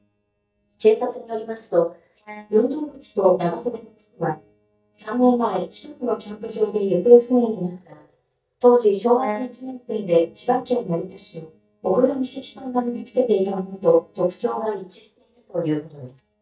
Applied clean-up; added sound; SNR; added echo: neural mask model DeepFilterNet 3.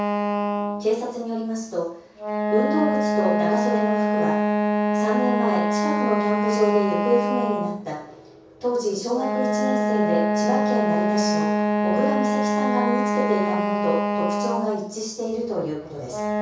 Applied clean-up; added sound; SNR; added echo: none; Wind instrument, woodwind instrument; -3 dB; reverberation time 0.6 s.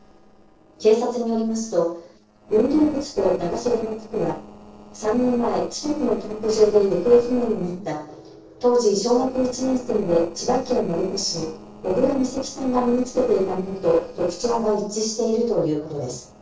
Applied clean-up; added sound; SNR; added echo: neural separator model SepFormer DNS4.